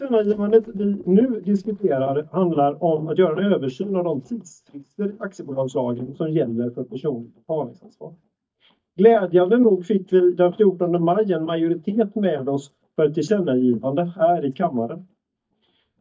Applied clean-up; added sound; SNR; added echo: neural mask model DeepFilterNet 3.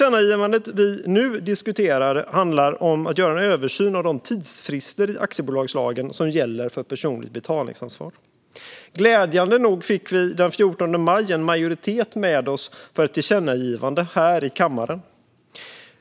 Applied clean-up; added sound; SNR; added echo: none; none; none; none.